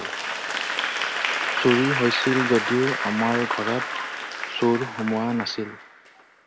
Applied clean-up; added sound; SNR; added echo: none; Applause / Crowd; 3 dB; none.